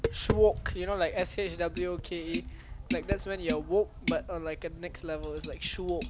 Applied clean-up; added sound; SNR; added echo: none; Tap + Tap; 4 dB; none.